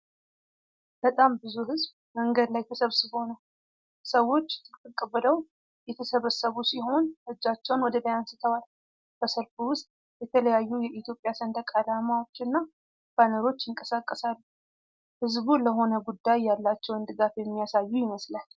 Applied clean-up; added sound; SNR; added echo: none; none; none; none.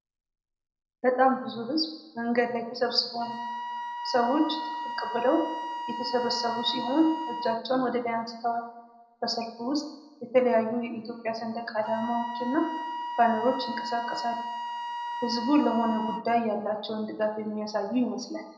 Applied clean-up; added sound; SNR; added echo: none; Wind instrument, woodwind instrument; 9 dB; reverberation time 0.7 s.